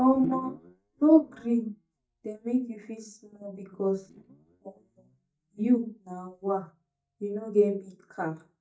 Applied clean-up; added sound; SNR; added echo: neural mask model DeepFilterNet 3.